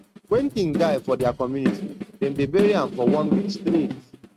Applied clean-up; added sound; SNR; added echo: neural mask model RNNoise.